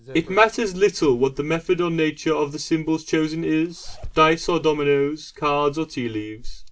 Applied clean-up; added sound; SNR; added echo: none; Zipper (clothing); 18 dB; none.